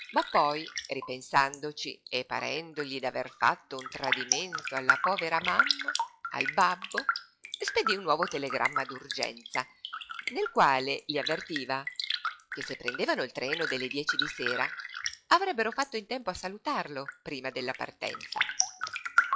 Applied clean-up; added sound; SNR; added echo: classical method log-MMSE.